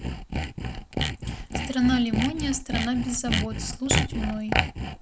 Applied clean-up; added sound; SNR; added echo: none; Sawing; 0 dB; none.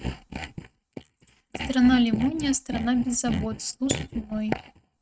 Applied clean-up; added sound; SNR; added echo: neural mask model RNNoise.